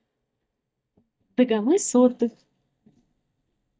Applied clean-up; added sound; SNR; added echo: neural mask model DeepFilterNet 3.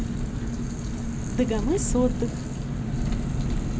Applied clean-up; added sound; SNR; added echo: none; Engine; -3 dB; none.